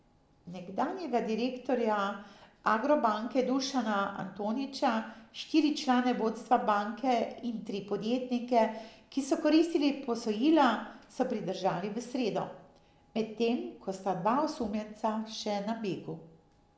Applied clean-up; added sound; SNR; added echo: none; none; none; none.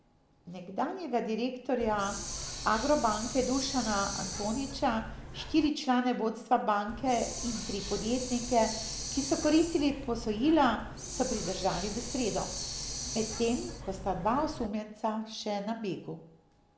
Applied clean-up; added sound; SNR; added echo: none; Hiss; 8 dB; none.